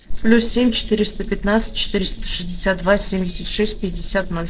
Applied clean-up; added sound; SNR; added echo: neural separator model SepFormer DNS4.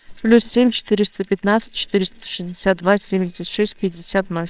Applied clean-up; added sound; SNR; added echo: neural separator model SepFormer WHAMR!.